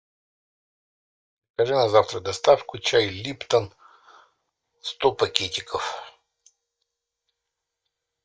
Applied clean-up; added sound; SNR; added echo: neural mask model DeepFilterNet 3.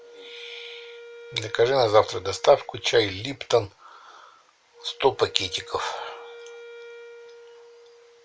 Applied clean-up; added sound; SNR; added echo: none; Wind instrument, woodwind instrument; 19 dB; none.